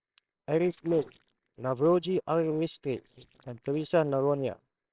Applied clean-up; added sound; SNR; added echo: neural separator model SepFormer WHAMR!.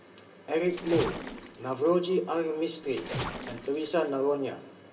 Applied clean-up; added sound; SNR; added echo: none; Splash, splatter; 10 dB; reverberation time 2.9 s.